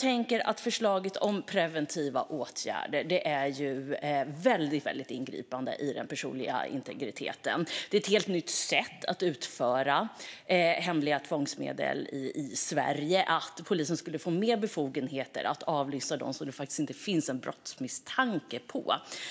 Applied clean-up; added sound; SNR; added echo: none; none; none; none.